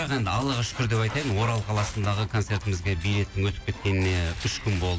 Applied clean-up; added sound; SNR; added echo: none; Dog; 14 dB; none.